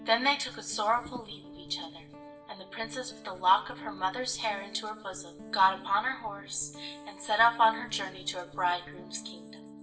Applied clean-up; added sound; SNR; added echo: none; Guitar; 16 dB; reverberation time 0.6 s.